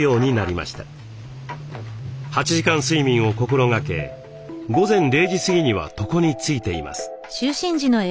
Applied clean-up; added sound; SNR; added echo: none; none; none; none.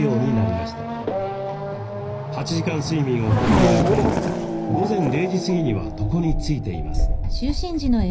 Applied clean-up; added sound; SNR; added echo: none; Race car, auto racing / Accelerating, revving, vroom; -1 dB; reverberation time 0.4 s.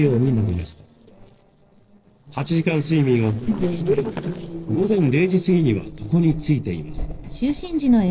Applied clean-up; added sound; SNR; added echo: neural separator model SepFormer DNS4.